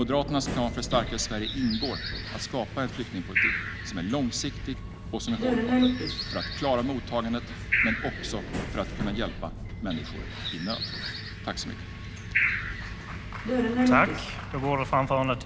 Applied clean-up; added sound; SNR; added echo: none; Subway, metro, underground + Bird; 0 dB; none.